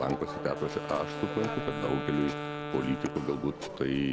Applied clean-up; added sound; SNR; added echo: none; Wind instrument, woodwind instrument + Telephone; 5 dB; none.